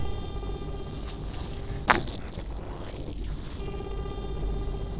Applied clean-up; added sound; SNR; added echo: neural separator model SepFormer DNS4.